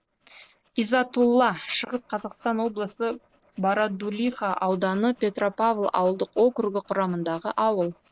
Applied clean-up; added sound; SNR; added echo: neural separator model SepFormer DNS4.